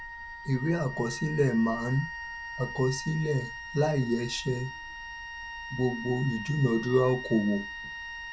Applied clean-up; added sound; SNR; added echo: none; Wind instrument, woodwind instrument; 10 dB; none.